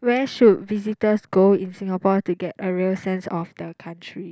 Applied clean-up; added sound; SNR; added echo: none; none; none; none.